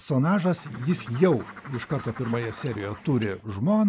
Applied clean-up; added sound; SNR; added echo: none; Bird; 17 dB; none.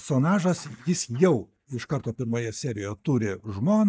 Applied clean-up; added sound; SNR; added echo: neural mask model DeepFilterNet 3.